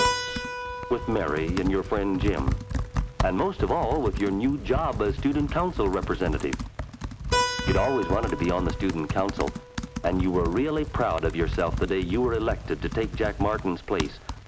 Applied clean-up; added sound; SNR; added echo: none; Computer keyboard + Keyboard (musical); 3 dB; none.